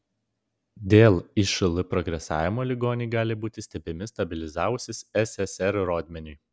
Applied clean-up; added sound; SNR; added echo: none; none; none; none.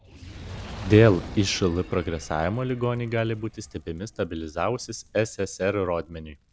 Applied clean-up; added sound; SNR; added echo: none; Fire; 16 dB; none.